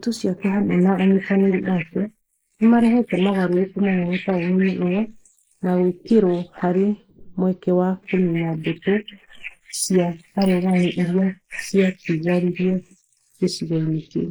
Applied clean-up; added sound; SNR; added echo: neural mask model Resemble Enhance denoiser.